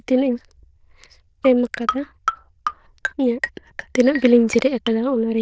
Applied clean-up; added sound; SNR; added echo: neural diffusion model UNIVERSE++.